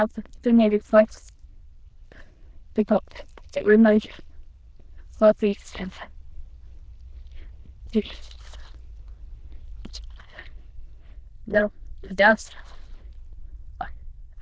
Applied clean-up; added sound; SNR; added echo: neural diffusion model UNIVERSE++.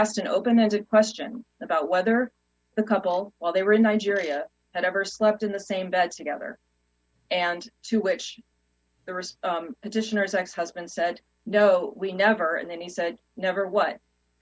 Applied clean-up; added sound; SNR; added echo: none; none; none; none.